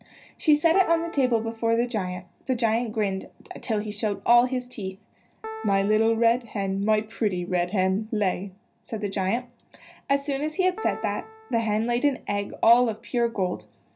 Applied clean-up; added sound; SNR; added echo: none; Piano; 17 dB; reverberation time 0.4 s.